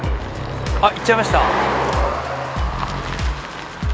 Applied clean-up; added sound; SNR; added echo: none; none; none; none.